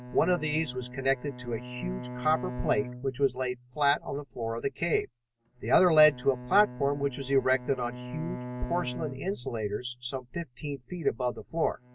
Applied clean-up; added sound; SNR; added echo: none; Bowed string instrument; 13 dB; none.